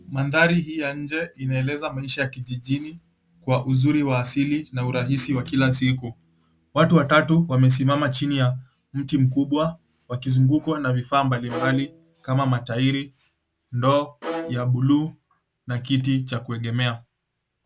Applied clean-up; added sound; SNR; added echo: none; Bowed string instrument; 13 dB; none.